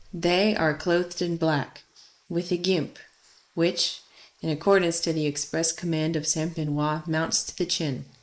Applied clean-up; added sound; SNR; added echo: neural mask model Resemble Enhance denoiser.